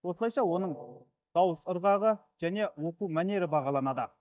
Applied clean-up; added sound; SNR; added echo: neural mask model DeepFilterNet 3.